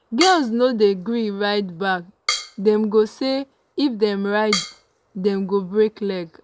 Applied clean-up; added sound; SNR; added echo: none; Drum kit; 11 dB; none.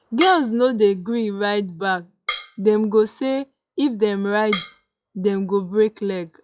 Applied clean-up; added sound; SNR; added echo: classical method log-MMSE.